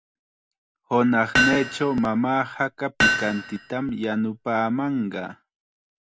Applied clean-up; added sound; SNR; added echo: none; Hammer; 1 dB; none.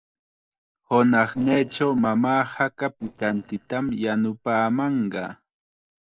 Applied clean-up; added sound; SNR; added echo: neural separator model SepFormer DNS4.